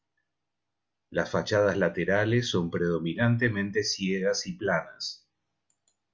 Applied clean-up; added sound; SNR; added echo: none; none; none; none.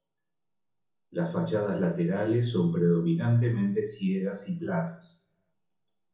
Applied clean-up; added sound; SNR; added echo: none; none; none; reverberation time 0.6 s.